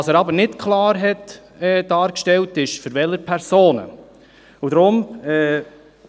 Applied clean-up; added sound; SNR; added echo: none; none; none; none.